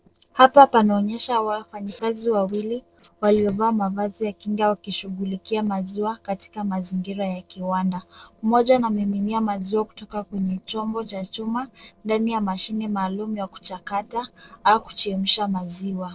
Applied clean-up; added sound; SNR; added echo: neural separator model SepFormer DNS4.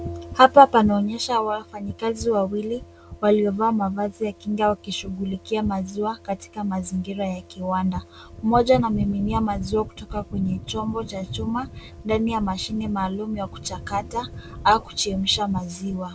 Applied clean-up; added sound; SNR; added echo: none; none; none; none.